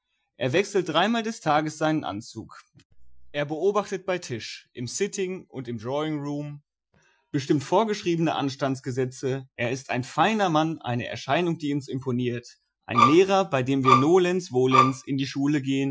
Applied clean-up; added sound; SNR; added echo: classical method Wiener filter.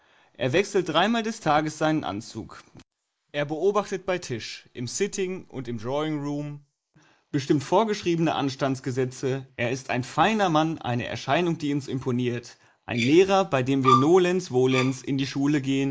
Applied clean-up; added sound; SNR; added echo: neural mask model Resemble Enhance denoiser.